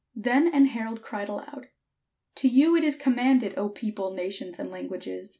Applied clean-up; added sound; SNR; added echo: none; none; none; none.